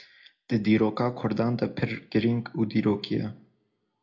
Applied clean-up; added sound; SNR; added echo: none; none; none; reverberation time 0.3 s.